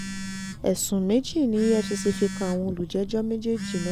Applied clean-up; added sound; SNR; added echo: none; Telephone; 10 dB; none.